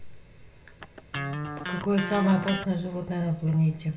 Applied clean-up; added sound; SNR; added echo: none; Electric guitar; 8 dB; reverberation time 0.6 s.